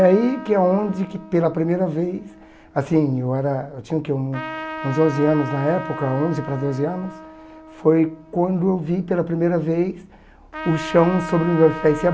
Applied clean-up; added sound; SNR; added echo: none; Trumpet; 14 dB; none.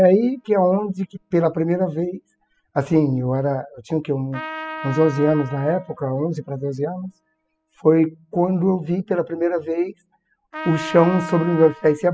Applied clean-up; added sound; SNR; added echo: classical method spectral subtraction.